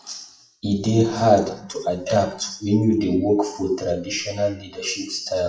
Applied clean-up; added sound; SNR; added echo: classical method WPE with log-MMSE.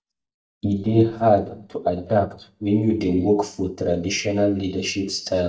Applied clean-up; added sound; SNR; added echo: neural mask model DeepFilterNet 3.